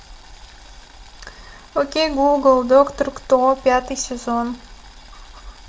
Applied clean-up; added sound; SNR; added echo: none; Boiling; 20 dB; reverberation time 0.3 s.